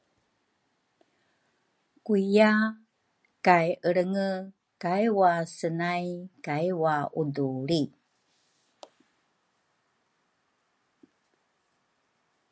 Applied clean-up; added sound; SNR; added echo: none; none; none; none.